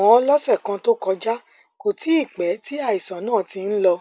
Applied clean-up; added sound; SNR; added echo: none; none; none; none.